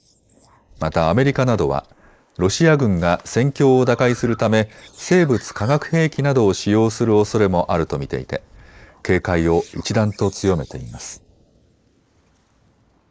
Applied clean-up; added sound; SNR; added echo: neural mask model Resemble Enhance denoiser.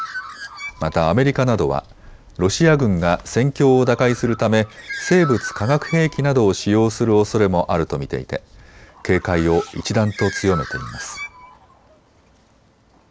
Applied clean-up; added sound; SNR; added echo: none; Bird; 16 dB; none.